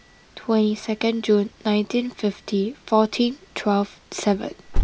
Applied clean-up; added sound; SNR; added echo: none; Alarm; 8 dB; none.